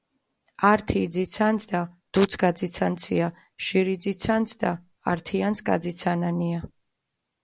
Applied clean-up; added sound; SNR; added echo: none; none; none; none.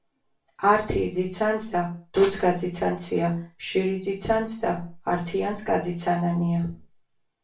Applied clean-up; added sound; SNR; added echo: none; none; none; reverberation time 0.3 s.